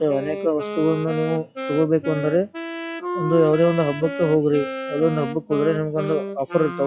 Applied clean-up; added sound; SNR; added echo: classical method log-MMSE.